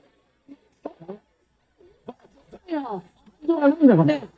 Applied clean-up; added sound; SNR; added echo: neural mask model DeepFilterNet 3.